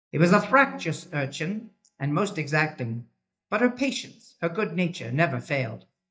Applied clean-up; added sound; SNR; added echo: neural mask model DeepFilterNet 3.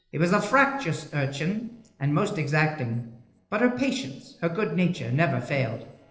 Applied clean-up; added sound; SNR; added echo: neural separator model SepFormer DNS4.